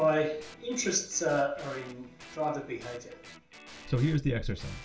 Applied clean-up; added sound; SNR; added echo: none; Guitar; 19 dB; reverberation time 0.2 s.